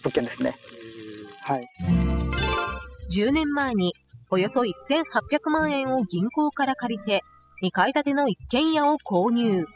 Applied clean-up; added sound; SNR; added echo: classical method spectral subtraction.